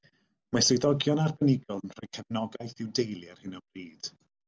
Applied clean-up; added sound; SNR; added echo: none; none; none; none.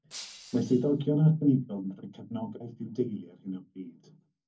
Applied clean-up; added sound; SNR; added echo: none; Shatter; 18 dB; reverberation time 0.3 s.